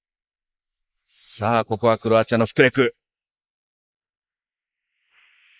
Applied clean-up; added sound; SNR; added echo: neural mask model Resemble Enhance denoiser.